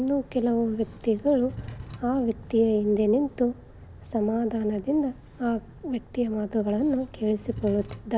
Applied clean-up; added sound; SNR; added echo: none; Wood / Tools; 15 dB; none.